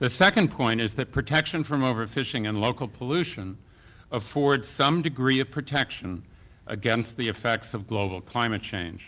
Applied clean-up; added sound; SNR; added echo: none; none; none; none.